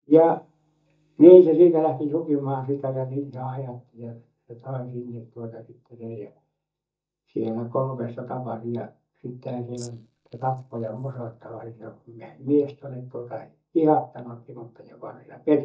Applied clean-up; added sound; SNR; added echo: neural mask model DeepFilterNet 3.